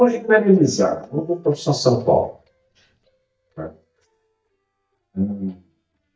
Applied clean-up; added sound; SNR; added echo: neural mask model DeepFilterNet 3.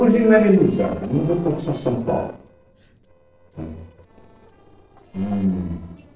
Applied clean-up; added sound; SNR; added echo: neural separator model SepFormer DNS4.